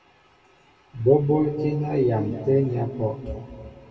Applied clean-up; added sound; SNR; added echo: none; none; none; reverberation time 2.5 s.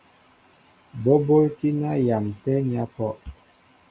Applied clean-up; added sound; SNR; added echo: none; none; none; none.